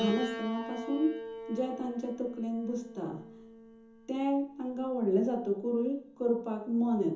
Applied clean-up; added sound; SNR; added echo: none; Piano; 12 dB; reverberation time 0.6 s.